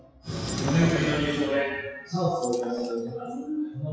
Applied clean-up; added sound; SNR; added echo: classical method WPE with log-MMSE.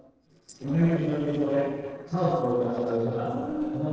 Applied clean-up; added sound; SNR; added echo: neural separator model SepFormer DNS4.